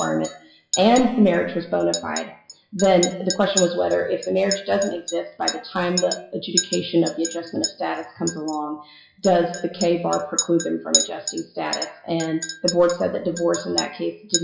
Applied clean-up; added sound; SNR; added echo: classical method WPE with log-MMSE.